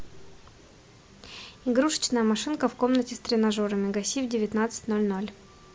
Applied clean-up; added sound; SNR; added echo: none; none; none; none.